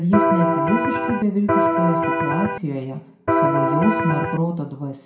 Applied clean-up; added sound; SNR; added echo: none; Electric guitar; -3 dB; reverberation time 0.5 s.